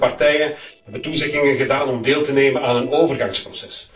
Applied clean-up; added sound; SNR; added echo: neural separator model SepFormer DNS4.